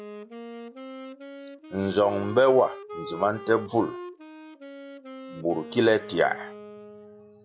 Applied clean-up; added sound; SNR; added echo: none; Wind instrument, woodwind instrument; 13 dB; none.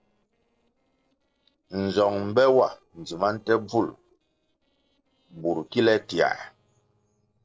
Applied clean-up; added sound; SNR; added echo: neural separator model SepFormer DNS4.